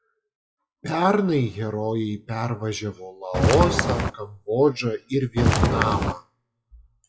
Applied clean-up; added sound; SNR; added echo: classical method WPE with log-MMSE.